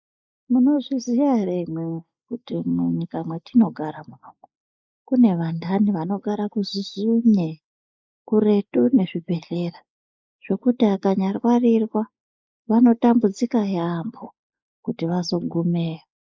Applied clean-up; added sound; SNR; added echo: neural mask model Resemble Enhance denoiser.